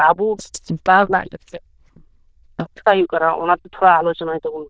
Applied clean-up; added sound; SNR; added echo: neural diffusion model UNIVERSE++.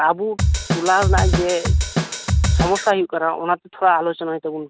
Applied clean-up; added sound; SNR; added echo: none; Drum kit; -2 dB; none.